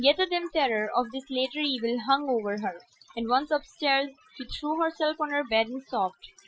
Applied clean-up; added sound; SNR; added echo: classical method Wiener filter.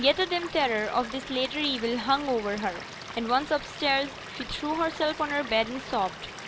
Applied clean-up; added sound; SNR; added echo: none; Stream / Liquid; 12 dB; none.